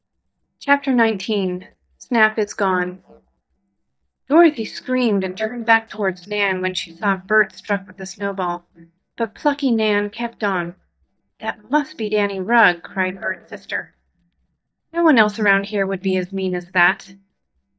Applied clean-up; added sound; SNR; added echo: neural mask model DeepFilterNet 3.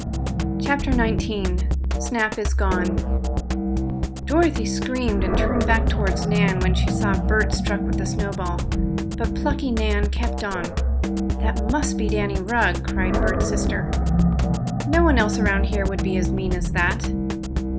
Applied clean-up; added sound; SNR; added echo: none; Drum kit + Animal; -4 dB; none.